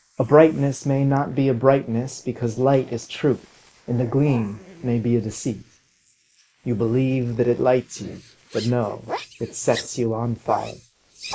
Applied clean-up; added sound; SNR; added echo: neural mask model Resemble Enhance denoiser.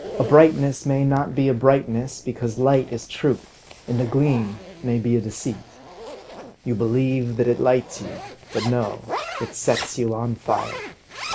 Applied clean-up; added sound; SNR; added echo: none; Zipper (clothing); 13 dB; none.